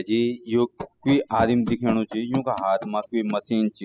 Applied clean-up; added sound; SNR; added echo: classical method spectral subtraction.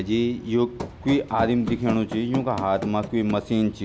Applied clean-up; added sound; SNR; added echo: none; Run; 10 dB; none.